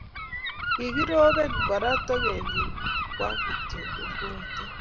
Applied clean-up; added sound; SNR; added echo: none; Gull, seagull; 1 dB; reverberation time 0.4 s.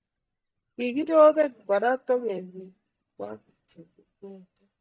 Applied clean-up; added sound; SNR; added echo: neural mask model DeepFilterNet 3.